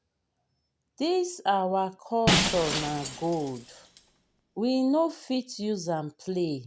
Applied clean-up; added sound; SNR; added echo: none; Shatter; 2 dB; none.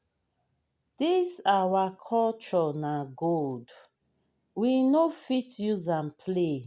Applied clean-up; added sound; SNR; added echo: none; none; none; none.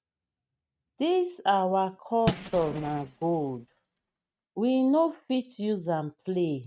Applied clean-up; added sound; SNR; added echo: neural mask model RNNoise.